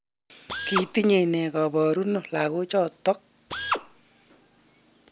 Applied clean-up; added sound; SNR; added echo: none; Drill; 10 dB; none.